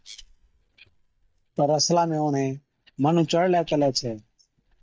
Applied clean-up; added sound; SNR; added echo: neural mask model DeepFilterNet 3.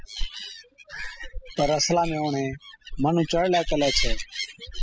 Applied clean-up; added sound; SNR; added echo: classical method spectral subtraction.